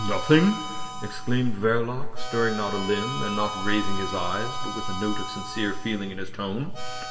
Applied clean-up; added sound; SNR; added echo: none; Harmonica; 10 dB; reverberation time 1.6 s.